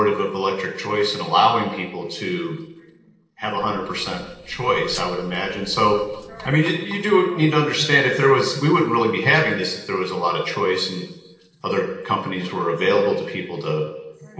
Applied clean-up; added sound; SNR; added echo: neural separator model SepFormer DNS4.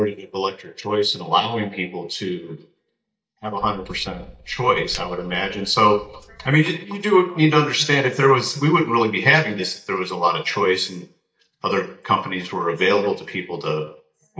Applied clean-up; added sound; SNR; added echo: neural mask model DeepFilterNet 3.